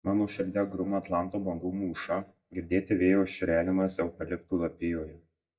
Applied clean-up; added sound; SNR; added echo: neural mask model DeepFilterNet 3.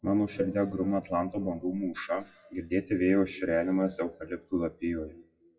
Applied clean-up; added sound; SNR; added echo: classical method WPE with log-MMSE.